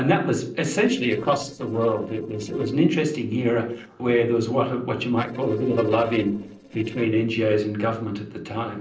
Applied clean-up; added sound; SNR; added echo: neural separator model SepFormer DNS4.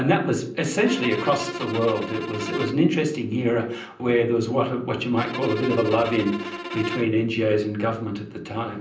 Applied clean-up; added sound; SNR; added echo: none; Bowed string instrument; 10 dB; reverberation time 0.6 s.